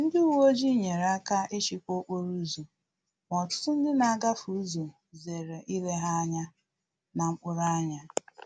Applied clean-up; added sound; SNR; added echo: none; none; none; none.